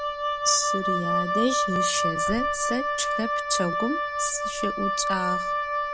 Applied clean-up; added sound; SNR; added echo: none; Wind instrument, woodwind instrument; -3 dB; none.